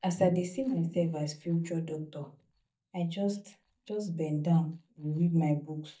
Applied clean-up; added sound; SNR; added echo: neural mask model DeepFilterNet 3.